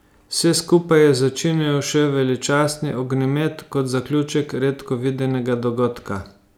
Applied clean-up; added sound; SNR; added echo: none; none; none; none.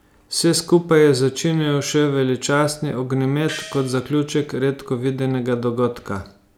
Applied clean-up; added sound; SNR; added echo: none; Gong; 16 dB; none.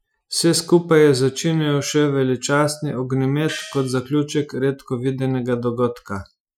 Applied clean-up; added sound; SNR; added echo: classical method Wiener filter.